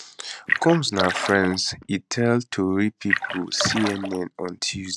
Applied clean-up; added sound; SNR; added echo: none; Splash, splatter; 4 dB; none.